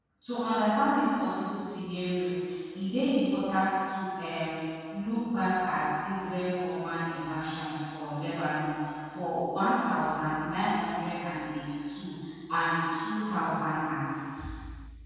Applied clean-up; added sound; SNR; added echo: none; none; none; reverberation time 2.1 s.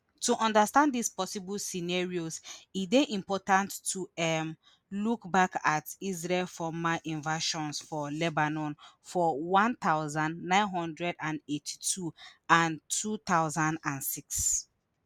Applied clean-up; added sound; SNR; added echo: none; none; none; none.